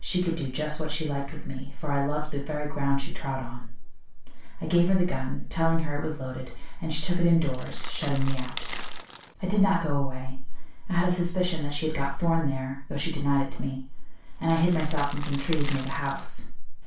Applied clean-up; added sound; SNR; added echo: none; Crackle; 17 dB; reverberation time 0.3 s.